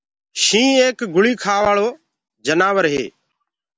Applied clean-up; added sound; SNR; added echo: none; none; none; none.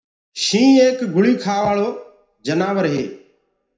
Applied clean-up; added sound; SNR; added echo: none; none; none; reverberation time 0.5 s.